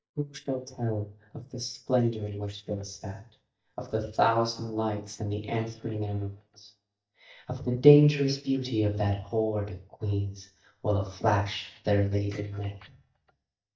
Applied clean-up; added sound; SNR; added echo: neural mask model DeepFilterNet 3.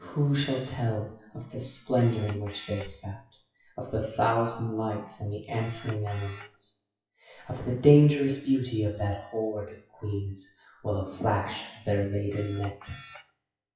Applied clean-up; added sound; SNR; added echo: classical method WPE with log-MMSE.